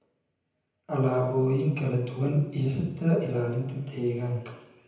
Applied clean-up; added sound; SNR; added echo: none; none; none; reverberation time 0.9 s.